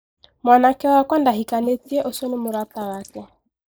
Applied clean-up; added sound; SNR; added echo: neural mask model Resemble Enhance denoiser.